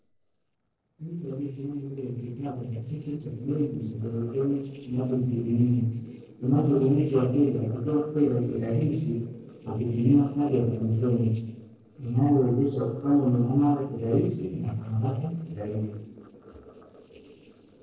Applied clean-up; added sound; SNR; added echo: neural separator model SepFormer DNS4.